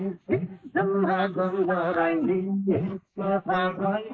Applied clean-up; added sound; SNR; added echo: neural mask model Resemble Enhance denoiser.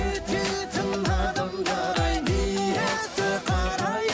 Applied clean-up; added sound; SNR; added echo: none; Cupboard open or close / Door; 15 dB; none.